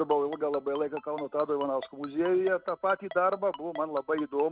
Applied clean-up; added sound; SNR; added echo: none; Ringtone; 16 dB; none.